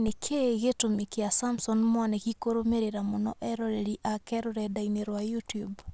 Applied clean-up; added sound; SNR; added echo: none; none; none; none.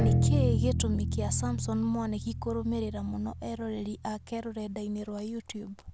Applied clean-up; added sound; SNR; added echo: none; Bowed string instrument; -2 dB; none.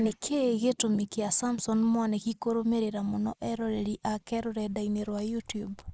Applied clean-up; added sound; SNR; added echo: neural mask model Resemble Enhance denoiser.